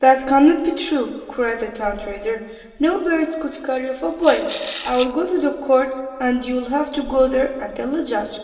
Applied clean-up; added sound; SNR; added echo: none; Rattle / Rattle (instrument); 6 dB; reverberation time 1.9 s.